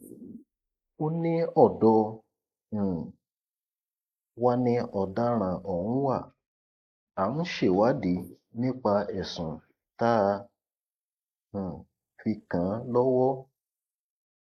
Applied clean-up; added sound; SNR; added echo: neural mask model Resemble Enhance denoiser.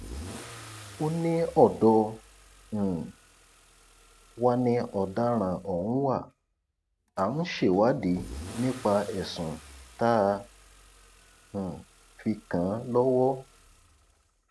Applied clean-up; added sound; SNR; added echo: none; Engine starting / Accelerating, revving, vroom / Car; 19 dB; none.